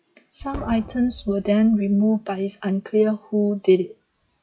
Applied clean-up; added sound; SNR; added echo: classical method log-MMSE.